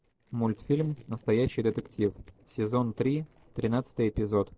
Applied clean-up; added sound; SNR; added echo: neural separator model SepFormer DNS4.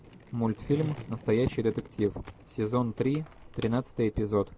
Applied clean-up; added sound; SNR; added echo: none; Skateboard; 17 dB; none.